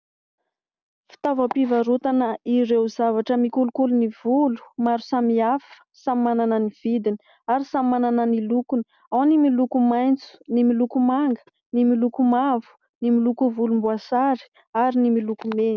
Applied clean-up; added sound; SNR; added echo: none; none; none; none.